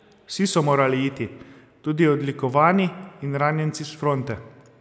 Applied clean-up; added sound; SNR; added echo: none; none; none; none.